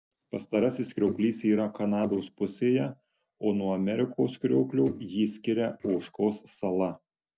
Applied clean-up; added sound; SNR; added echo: neural separator model SepFormer DNS4.